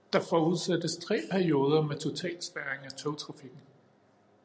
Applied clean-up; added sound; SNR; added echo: none; none; none; none.